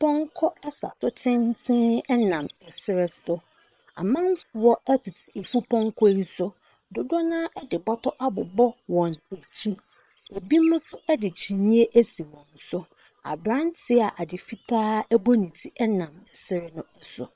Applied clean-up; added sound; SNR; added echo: neural separator model SepFormer WHAM!.